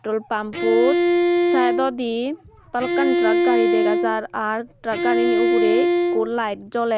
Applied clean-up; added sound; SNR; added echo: none; Bowed string instrument; -4 dB; none.